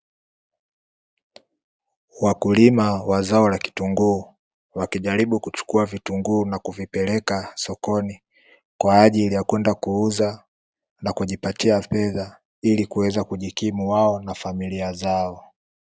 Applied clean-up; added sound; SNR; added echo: none; none; none; none.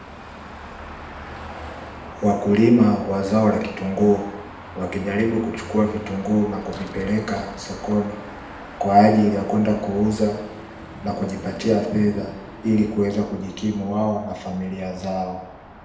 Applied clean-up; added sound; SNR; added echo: none; Car passing by / Traffic noise, roadway noise / Engine; 16 dB; reverberation time 0.8 s.